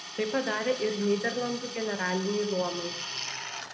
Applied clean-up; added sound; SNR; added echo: none; Drill; 8 dB; reverberation time 0.9 s.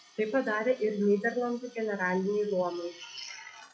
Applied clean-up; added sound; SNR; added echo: classical method WPE with log-MMSE.